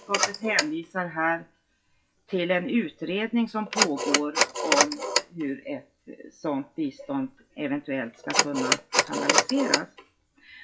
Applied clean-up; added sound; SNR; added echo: classical method WPE with log-MMSE.